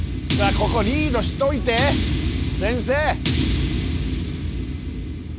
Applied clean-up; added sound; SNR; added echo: none; none; none; none.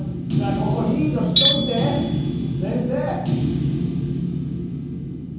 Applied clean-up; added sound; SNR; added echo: none; Tools; 2 dB; reverberation time 0.9 s.